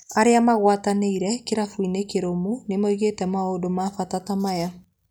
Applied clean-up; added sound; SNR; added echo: none; none; none; none.